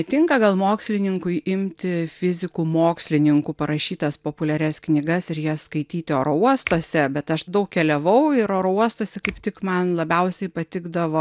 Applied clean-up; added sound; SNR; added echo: none; Finger snapping; 17 dB; none.